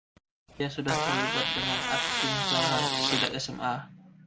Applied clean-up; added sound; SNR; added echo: none; Fart; -4 dB; none.